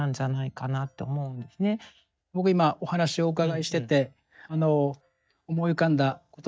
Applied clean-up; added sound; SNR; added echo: neural mask model DeepFilterNet 3.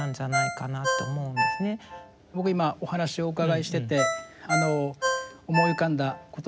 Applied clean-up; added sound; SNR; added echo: none; Ringtone; 3 dB; none.